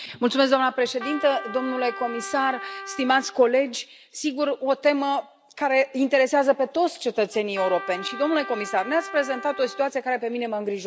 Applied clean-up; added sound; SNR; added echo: none; Trumpet; 13 dB; none.